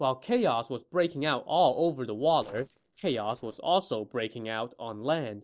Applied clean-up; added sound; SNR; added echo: neural separator model SepFormer DNS4.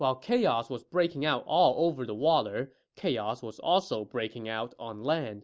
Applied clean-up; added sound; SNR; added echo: none; none; none; none.